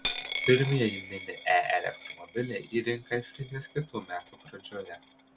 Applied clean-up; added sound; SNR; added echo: none; Coin (dropping); 7 dB; none.